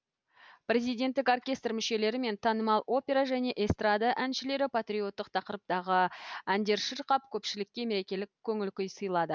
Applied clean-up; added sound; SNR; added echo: none; none; none; none.